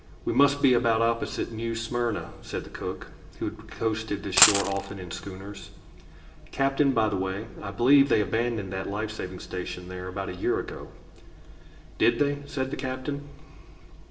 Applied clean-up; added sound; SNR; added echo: none; Coin (dropping); -4 dB; reverberation time 0.8 s.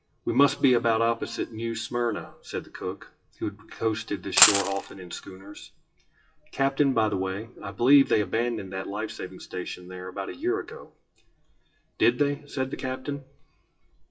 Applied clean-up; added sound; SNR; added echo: classical method WPE with log-MMSE.